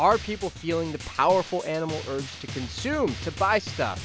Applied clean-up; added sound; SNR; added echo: none; Drum; 11 dB; none.